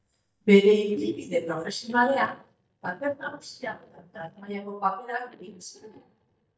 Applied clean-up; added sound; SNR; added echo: neural mask model DeepFilterNet 3.